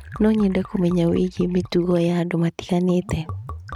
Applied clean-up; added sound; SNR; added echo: neural mask model RNNoise.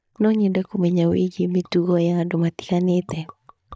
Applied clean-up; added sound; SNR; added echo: neural mask model DeepFilterNet 3.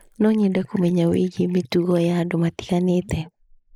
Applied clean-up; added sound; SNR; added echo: neural mask model Resemble Enhance denoiser.